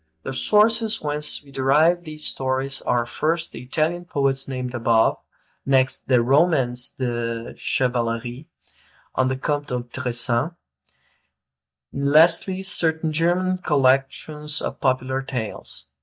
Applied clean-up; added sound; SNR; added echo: neural mask model DeepFilterNet 3.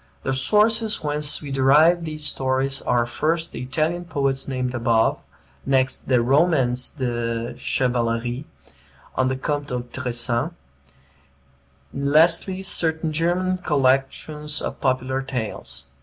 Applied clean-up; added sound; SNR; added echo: none; none; none; none.